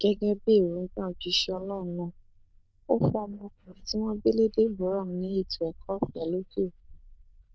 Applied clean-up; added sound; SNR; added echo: neural diffusion model UNIVERSE++.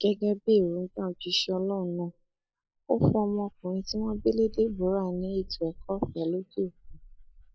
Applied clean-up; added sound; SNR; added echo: classical method log-MMSE.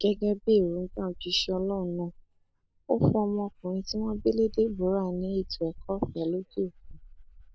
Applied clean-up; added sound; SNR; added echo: none; Dog; 18 dB; none.